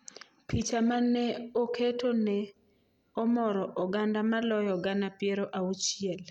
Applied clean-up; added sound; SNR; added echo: none; none; none; none.